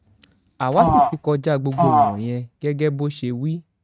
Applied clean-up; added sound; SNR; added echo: neural mask model RNNoise.